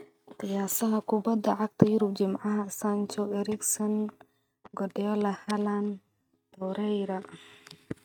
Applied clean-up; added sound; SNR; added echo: neural mask model RNNoise.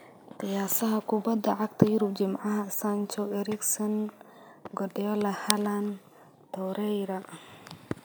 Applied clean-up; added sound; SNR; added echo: none; none; none; none.